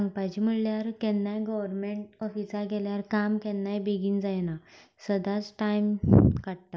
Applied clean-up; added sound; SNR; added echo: none; none; none; none.